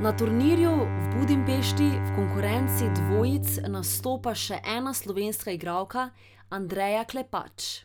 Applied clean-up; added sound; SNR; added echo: none; Bowed string instrument; 2 dB; none.